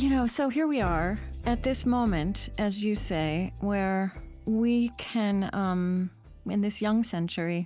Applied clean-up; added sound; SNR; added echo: none; none; none; none.